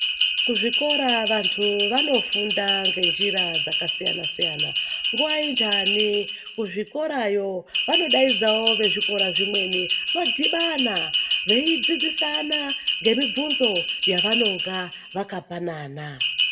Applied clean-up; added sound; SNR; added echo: none; Bell; -2 dB; reverberation time 0.5 s.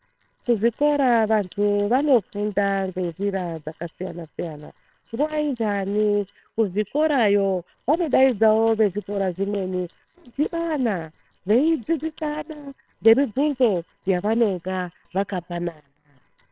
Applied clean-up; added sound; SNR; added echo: neural separator model SepFormer WHAMR!.